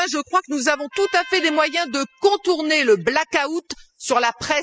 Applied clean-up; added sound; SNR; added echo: classical method spectral subtraction.